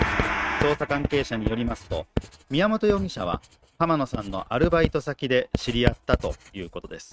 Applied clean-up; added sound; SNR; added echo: neural mask model RNNoise.